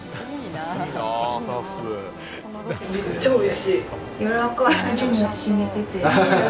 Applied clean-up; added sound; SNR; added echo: none; none; none; none.